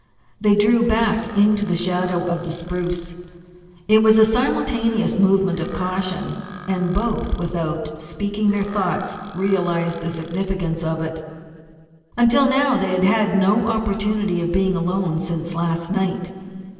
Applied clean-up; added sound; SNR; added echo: neural separator model SepFormer DNS4.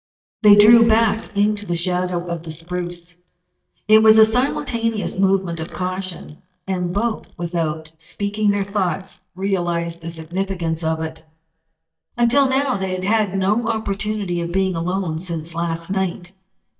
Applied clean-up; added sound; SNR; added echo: neural mask model DeepFilterNet 3.